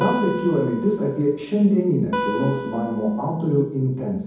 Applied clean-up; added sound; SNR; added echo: none; Acoustic guitar; 10 dB; reverberation time 1.2 s.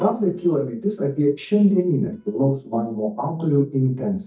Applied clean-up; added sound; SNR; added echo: neural mask model DeepFilterNet 3.